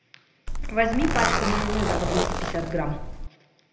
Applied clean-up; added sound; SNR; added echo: none; Zipper (clothing); -2 dB; reverberation time 0.7 s.